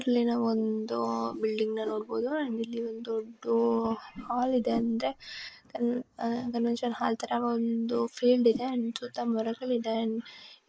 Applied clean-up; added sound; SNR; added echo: neural mask model Resemble Enhance denoiser.